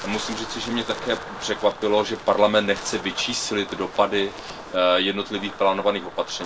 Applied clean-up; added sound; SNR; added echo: none; Wind; 13 dB; reverberation time 0.2 s.